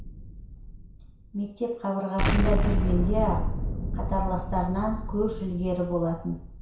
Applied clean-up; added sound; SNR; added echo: none; Explosion; -1 dB; reverberation time 0.6 s.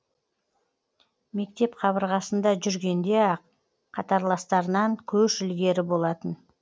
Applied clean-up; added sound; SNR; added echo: none; none; none; none.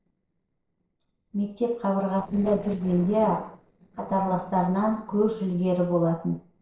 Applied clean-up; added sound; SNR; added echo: neural separator model SepFormer DNS4.